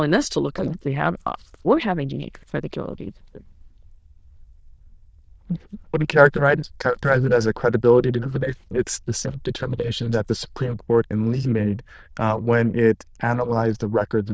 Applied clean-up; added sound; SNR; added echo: neural diffusion model UNIVERSE++.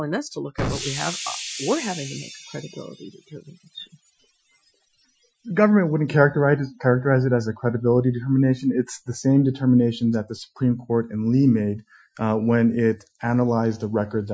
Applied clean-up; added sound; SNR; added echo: classical method Wiener filter.